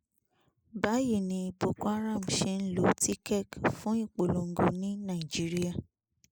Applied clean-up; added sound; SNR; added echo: neural mask model Resemble Enhance denoiser.